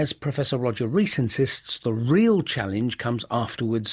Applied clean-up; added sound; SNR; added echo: none; none; none; none.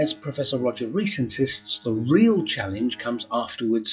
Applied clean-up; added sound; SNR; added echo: classical method WPE with log-MMSE.